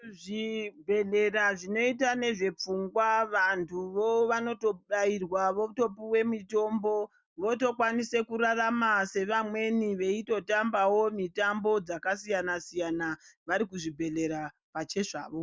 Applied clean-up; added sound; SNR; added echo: none; none; none; none.